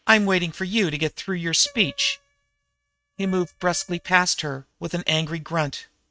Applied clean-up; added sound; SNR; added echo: neural mask model RNNoise.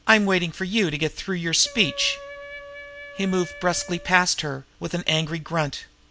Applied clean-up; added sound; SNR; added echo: none; Wind instrument, woodwind instrument; 17 dB; none.